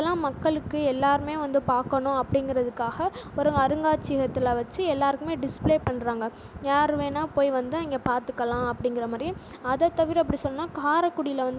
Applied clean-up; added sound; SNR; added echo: none; none; none; none.